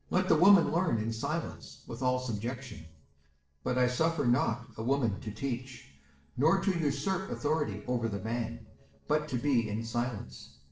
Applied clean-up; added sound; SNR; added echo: neural separator model SepFormer DNS4.